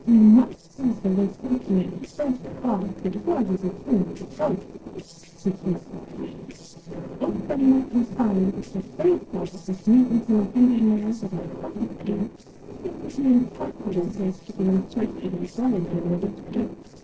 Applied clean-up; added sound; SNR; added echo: neural separator model SepFormer DNS4.